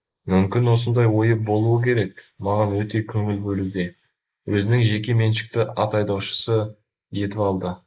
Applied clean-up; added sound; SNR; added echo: neural mask model Resemble Enhance denoiser.